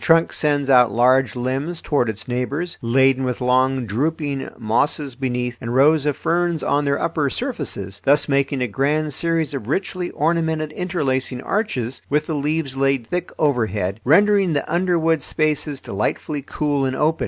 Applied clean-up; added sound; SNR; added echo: none; none; none; none.